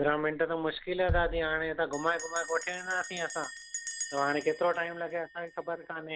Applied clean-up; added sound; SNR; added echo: none; Bass drum + Bell; 9 dB; none.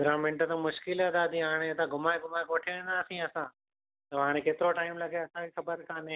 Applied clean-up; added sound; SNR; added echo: none; none; none; none.